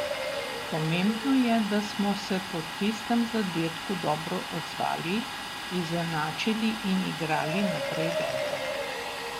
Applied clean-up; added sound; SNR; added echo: none; Marimba, xylophone + Domestic sounds, home sounds; 4 dB; none.